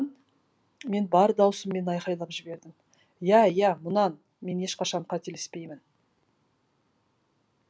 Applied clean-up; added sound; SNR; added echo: none; none; none; none.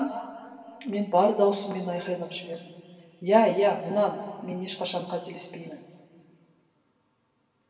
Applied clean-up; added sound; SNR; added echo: none; none; none; reverberation time 2.7 s.